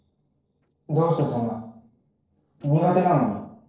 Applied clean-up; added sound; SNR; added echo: neural separator model SepFormer DNS4.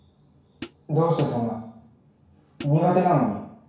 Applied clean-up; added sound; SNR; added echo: none; Hi-hat; 13 dB; reverberation time 0.6 s.